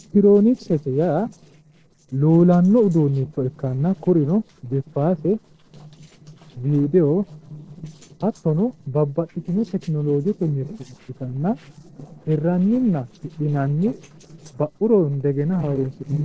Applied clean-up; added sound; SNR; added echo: neural separator model SepFormer DNS4.